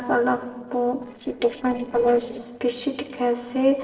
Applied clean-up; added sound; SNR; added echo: neural separator model SepFormer DNS4.